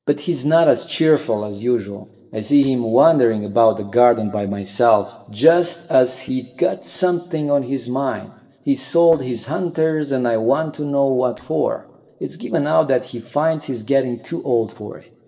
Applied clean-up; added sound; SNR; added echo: neural separator model SepFormer DNS4.